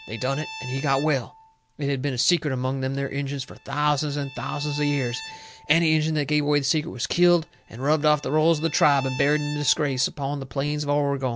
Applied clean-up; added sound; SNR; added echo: none; Bowed string instrument; 18 dB; none.